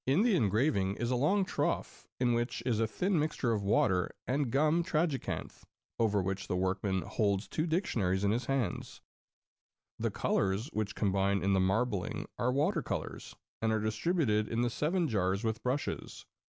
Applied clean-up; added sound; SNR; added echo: none; none; none; none.